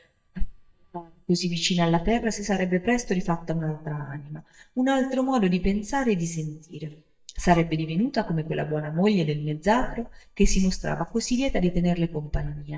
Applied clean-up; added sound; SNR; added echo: neural mask model DeepFilterNet 3.